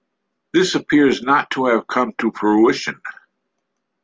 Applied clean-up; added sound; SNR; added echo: none; none; none; none.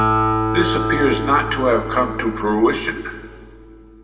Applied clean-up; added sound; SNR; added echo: none; Acoustic guitar; 2 dB; reverberation time 1.6 s.